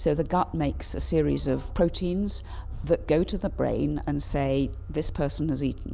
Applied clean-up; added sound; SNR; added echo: none; none; none; none.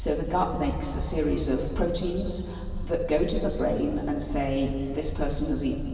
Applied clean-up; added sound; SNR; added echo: none; none; none; reverberation time 2.4 s.